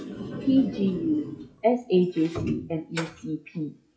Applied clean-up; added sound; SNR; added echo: classical method WPE with log-MMSE.